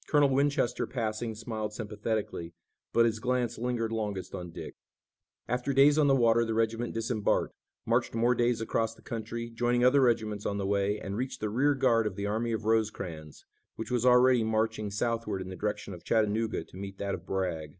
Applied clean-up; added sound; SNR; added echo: none; none; none; none.